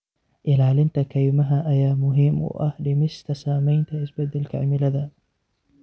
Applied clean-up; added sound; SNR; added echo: none; none; none; none.